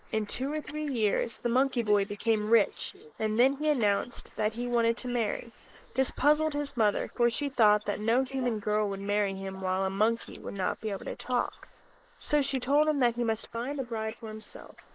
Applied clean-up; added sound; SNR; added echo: neural mask model Resemble Enhance denoiser.